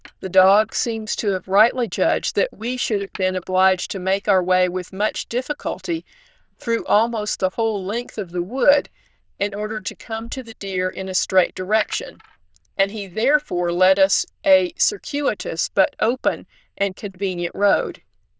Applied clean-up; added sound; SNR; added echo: neural diffusion model UNIVERSE++.